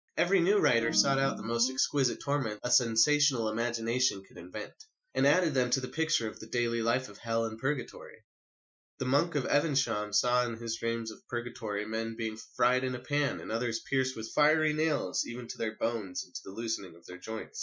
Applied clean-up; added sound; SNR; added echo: classical method Wiener filter.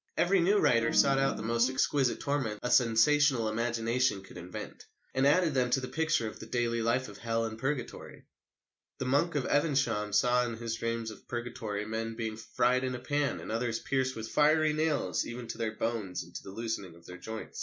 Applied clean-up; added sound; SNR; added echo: none; Guitar; 7 dB; none.